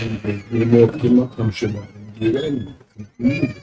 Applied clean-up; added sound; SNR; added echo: neural mask model RNNoise.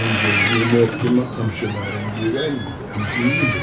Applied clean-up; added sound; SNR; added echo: none; Boat, Water vehicle; 2 dB; none.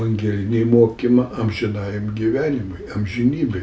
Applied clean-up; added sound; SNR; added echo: none; none; none; none.